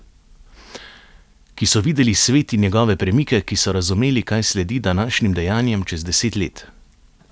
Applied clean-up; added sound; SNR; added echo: none; none; none; none.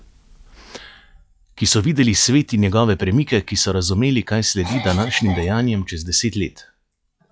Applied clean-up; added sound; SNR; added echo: classical method log-MMSE.